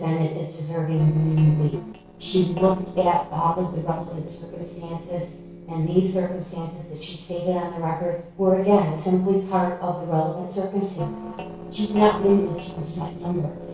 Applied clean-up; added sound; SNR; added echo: neural separator model SepFormer DNS4.